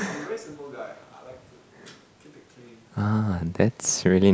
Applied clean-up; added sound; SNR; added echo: none; none; none; none.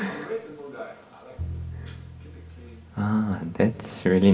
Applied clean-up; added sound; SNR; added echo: none; Bowed string instrument; 13 dB; reverberation time 2.1 s.